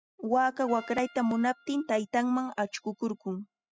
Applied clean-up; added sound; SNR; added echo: classical method spectral subtraction.